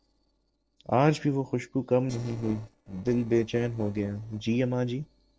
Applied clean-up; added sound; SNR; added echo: neural separator model SepFormer DNS4.